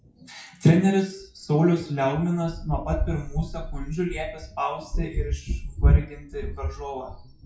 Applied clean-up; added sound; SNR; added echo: classical method WPE with log-MMSE.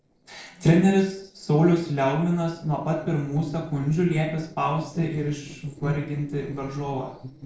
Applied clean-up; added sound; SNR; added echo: neural separator model SepFormer DNS4.